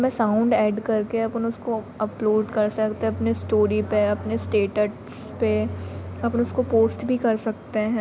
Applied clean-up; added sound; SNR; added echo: none; Bowed string instrument; 12 dB; none.